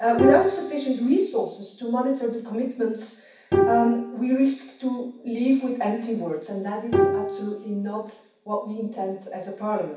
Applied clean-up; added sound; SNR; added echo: none; Bowed string instrument; 4 dB; reverberation time 0.6 s.